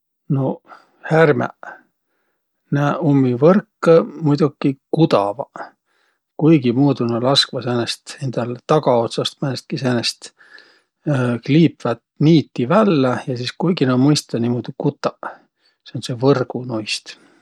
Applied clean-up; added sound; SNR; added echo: none; none; none; none.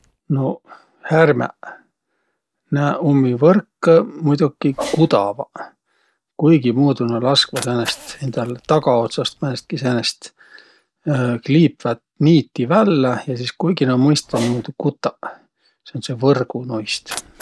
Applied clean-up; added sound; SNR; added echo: none; Cat; 19 dB; none.